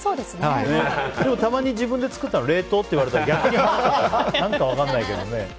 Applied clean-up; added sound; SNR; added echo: none; none; none; none.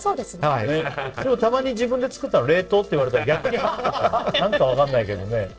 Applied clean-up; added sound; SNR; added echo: neural separator model SepFormer DNS4.